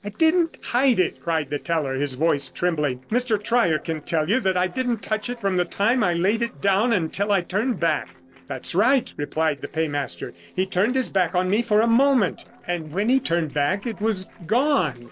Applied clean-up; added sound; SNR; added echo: neural separator model SepFormer DNS4.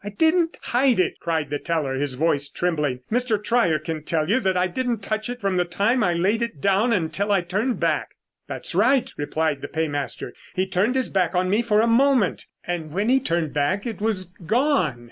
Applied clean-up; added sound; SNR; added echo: none; none; none; none.